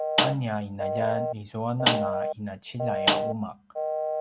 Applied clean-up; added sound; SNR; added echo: none; Telephone + Snare drum; -4 dB; none.